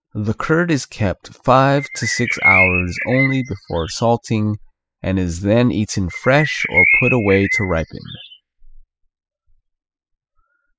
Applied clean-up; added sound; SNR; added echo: classical method spectral subtraction.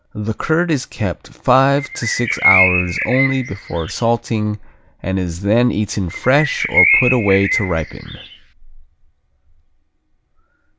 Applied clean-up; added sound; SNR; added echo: none; Bird; 1 dB; none.